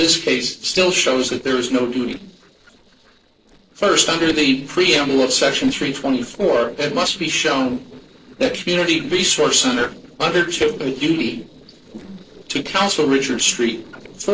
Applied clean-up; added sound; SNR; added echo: neural separator model SepFormer DNS4.